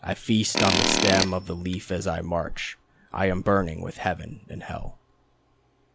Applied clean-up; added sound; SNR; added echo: none; Tools; -2 dB; none.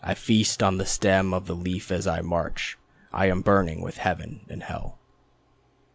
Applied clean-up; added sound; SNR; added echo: none; none; none; none.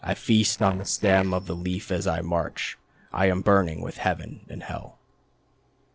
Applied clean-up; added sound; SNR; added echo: neural separator model SepFormer DNS4.